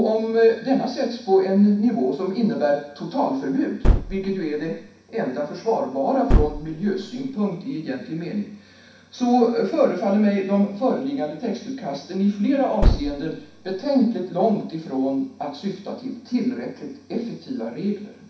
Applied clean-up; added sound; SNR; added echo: none; Gunshot, gunfire; -1 dB; reverberation time 0.6 s.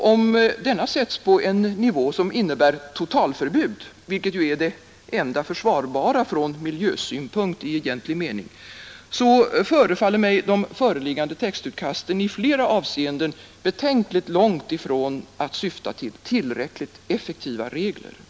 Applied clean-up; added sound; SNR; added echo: none; none; none; none.